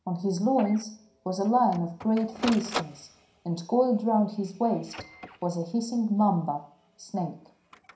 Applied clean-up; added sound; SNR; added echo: none; Printer; 15 dB; reverberation time 0.5 s.